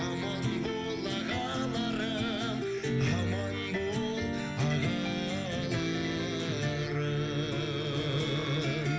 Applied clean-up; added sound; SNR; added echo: none; Burping, eructation; 16 dB; reverberation time 0.5 s.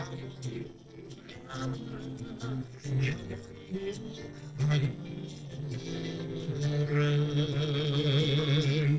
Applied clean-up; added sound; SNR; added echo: neural separator model SepFormer DNS4.